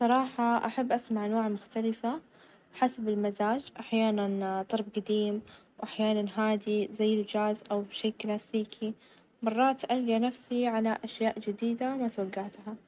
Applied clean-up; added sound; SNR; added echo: none; none; none; none.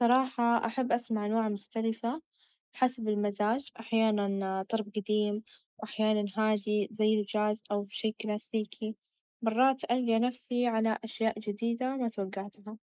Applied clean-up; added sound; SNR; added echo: neural mask model Resemble Enhance denoiser.